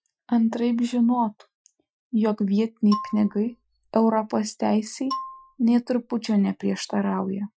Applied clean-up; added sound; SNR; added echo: classical method Wiener filter.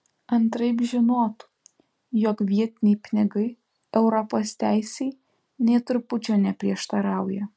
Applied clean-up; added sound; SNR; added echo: none; none; none; none.